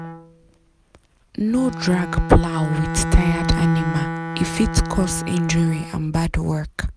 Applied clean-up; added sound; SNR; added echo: none; Bowed string instrument; 6 dB; none.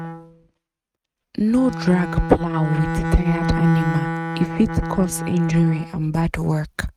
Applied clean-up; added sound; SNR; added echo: neural mask model RNNoise.